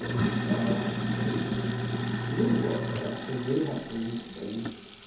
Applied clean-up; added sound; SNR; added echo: none; Sink (filling or washing); -2 dB; reverberation time 0.8 s.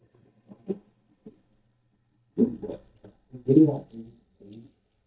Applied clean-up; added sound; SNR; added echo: neural mask model DeepFilterNet 3.